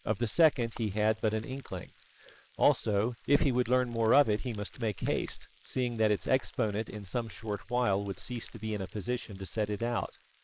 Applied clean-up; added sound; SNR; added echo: neural mask model Resemble Enhance denoiser.